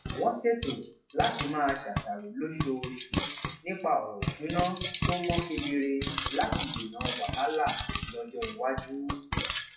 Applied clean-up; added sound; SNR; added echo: classical method WPE with log-MMSE.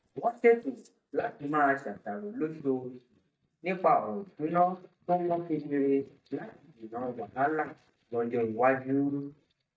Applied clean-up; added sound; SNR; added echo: neural mask model DeepFilterNet 3.